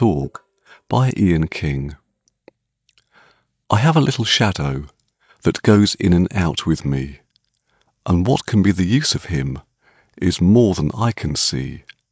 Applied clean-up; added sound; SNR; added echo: neural mask model DeepFilterNet 3.